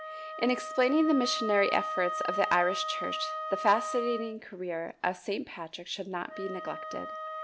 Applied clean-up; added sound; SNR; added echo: none; Wind instrument, woodwind instrument; 7 dB; none.